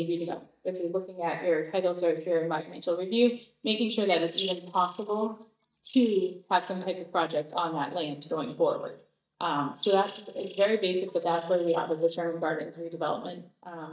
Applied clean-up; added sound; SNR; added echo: neural mask model DeepFilterNet 3.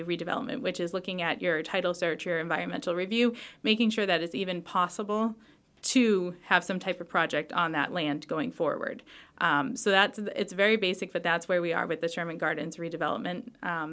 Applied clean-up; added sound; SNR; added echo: none; none; none; none.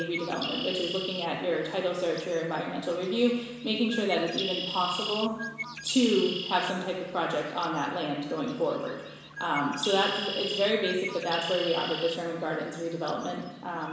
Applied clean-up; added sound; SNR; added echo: none; Bird; 9 dB; reverberation time 1.0 s.